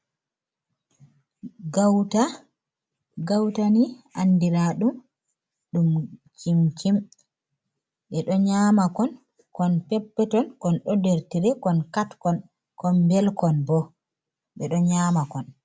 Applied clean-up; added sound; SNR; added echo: none; none; none; none.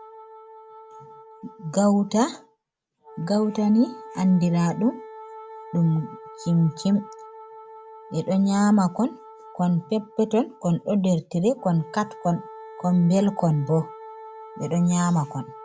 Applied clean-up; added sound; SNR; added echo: none; Wind instrument, woodwind instrument; 19 dB; none.